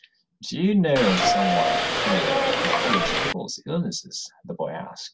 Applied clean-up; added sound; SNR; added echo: none; Subway, metro, underground / Doorbell; -4 dB; none.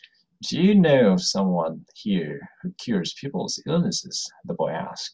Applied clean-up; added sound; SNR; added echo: none; none; none; none.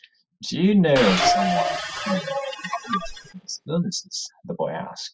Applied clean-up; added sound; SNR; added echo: classical method spectral subtraction.